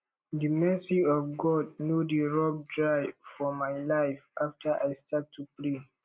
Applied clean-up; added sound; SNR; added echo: none; none; none; none.